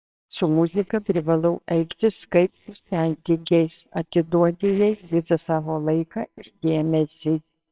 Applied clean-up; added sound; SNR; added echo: neural separator model SepFormer WHAMR!.